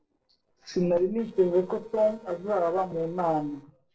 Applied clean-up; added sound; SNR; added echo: neural separator model SepFormer DNS4.